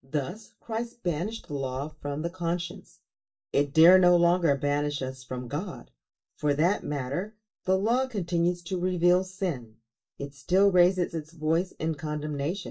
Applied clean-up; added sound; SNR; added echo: neural mask model DeepFilterNet 3.